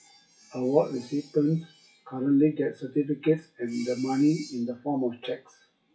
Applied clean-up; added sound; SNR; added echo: classical method WPE with log-MMSE.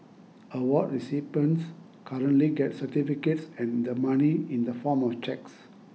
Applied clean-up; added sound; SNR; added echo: none; none; none; none.